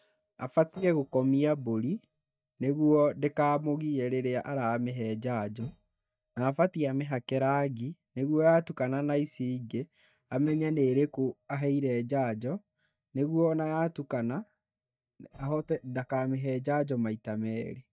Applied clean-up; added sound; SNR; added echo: neural mask model DeepFilterNet 3.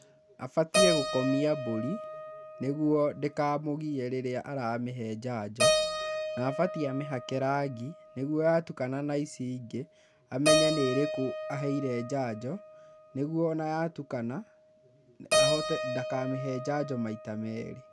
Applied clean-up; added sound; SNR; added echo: none; Keyboard (musical); 2 dB; none.